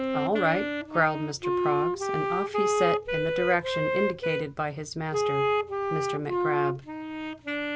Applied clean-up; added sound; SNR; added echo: none; Wind instrument, woodwind instrument; -2 dB; none.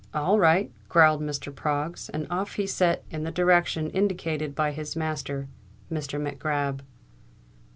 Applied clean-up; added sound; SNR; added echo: none; none; none; none.